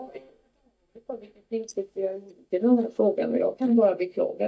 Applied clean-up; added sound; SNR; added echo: neural mask model DeepFilterNet 3.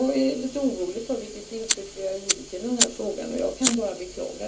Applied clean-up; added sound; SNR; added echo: none; Fire; 1 dB; reverberation time 0.3 s.